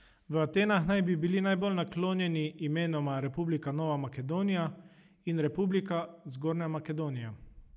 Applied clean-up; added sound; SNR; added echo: none; none; none; none.